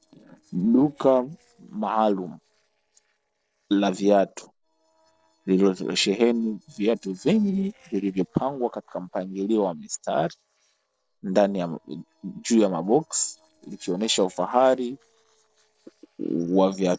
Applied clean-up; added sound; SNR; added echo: neural separator model SepFormer DNS4.